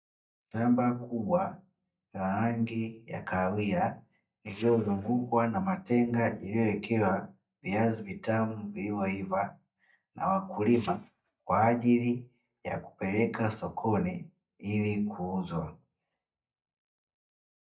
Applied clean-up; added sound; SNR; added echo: neural mask model DeepFilterNet 3.